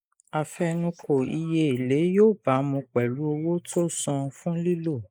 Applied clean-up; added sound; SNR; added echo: neural mask model Resemble Enhance denoiser.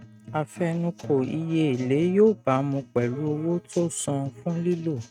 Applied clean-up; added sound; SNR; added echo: neural mask model RNNoise.